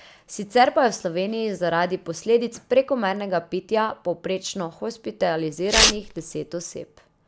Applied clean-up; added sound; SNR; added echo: none; Tearing; 0 dB; none.